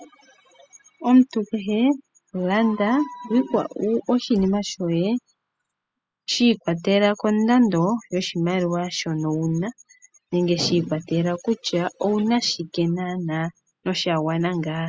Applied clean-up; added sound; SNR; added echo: classical method spectral subtraction.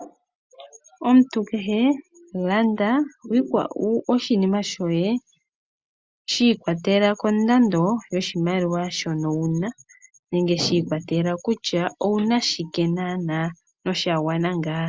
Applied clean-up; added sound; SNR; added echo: none; none; none; none.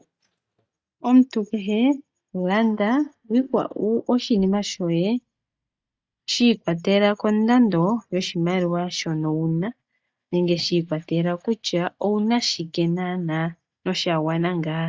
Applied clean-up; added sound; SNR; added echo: neural mask model DeepFilterNet 3.